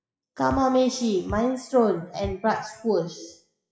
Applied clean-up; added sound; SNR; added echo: classical method WPE with log-MMSE.